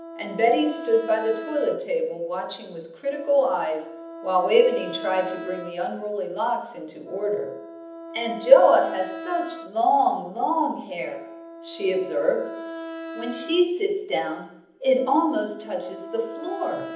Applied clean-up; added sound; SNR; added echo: none; Wind instrument, woodwind instrument; 13 dB; reverberation time 0.8 s.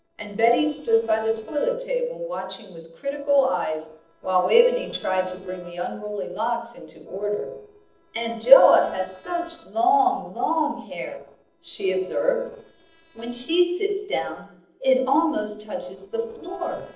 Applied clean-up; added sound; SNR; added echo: neural separator model SepFormer DNS4.